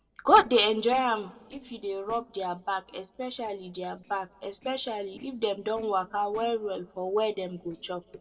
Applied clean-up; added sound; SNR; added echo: neural separator model SepFormer DNS4.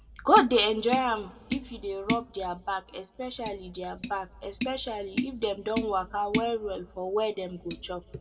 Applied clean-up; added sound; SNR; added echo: none; Tap; 8 dB; reverberation time 0.7 s.